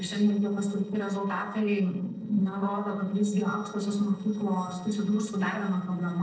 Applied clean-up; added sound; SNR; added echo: neural separator model SepFormer DNS4.